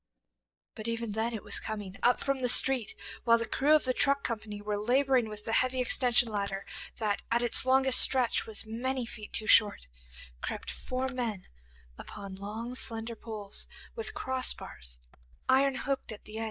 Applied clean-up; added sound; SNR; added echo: neural mask model DeepFilterNet 3.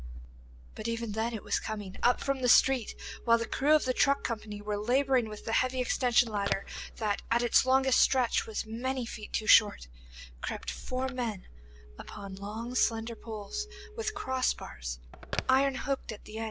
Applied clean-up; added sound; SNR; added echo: none; Telephone; 17 dB; none.